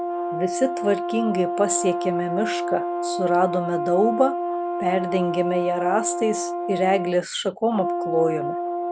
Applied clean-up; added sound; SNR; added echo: none; Brass instrument; 3 dB; none.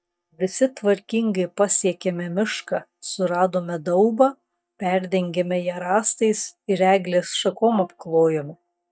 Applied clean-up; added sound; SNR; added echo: neural mask model DeepFilterNet 3.